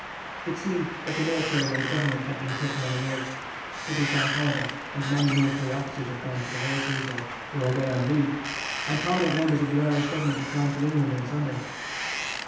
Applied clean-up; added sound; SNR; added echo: none; Wind; 5 dB; reverberation time 0.9 s.